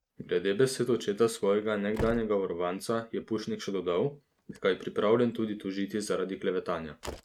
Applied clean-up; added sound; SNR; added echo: neural mask model RNNoise.